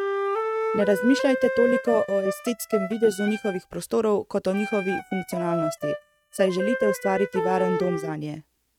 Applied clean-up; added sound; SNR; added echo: neural mask model RNNoise.